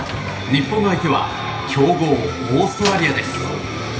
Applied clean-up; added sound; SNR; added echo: none; Slam; 14 dB; reverberation time 0.4 s.